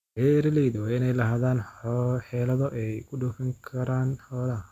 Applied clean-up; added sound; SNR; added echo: none; none; none; none.